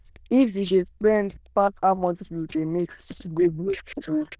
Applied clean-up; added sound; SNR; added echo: neural diffusion model UNIVERSE++.